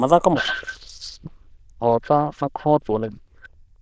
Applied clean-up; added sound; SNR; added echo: neural diffusion model UNIVERSE++.